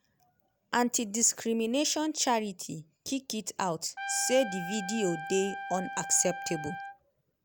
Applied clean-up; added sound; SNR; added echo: none; Trumpet; 8 dB; none.